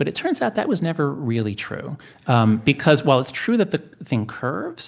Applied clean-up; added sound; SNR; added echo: none; none; none; none.